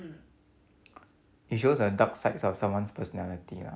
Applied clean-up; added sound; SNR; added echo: none; none; none; none.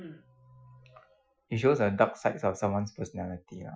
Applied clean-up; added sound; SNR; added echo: classical method Wiener filter.